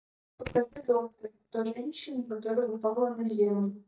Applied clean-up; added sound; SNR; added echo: neural mask model DeepFilterNet 3.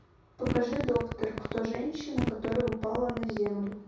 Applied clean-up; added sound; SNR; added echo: none; Fart; 4 dB; reverberation time 0.6 s.